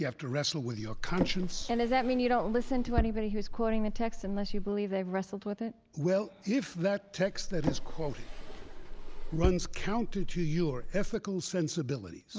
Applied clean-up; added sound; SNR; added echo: none; Drawer open or close; 1 dB; none.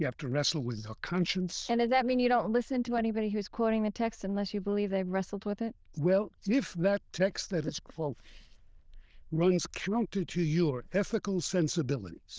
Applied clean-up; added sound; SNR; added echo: neural diffusion model UNIVERSE++.